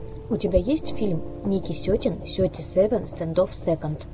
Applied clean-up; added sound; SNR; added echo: none; Piano; 11 dB; none.